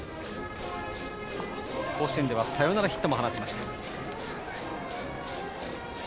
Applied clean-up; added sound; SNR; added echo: none; none; none; none.